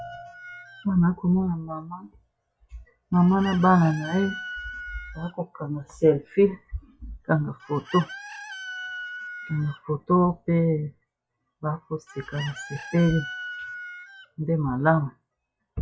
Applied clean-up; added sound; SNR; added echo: classical method WPE with log-MMSE.